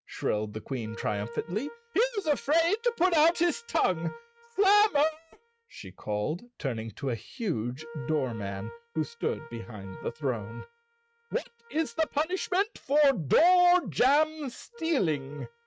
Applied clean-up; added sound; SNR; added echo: neural mask model RNNoise.